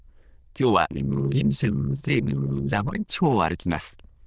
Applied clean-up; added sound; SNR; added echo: neural diffusion model UNIVERSE++.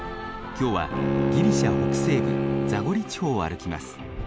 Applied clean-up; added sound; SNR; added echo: none; Bowed string instrument; -2 dB; none.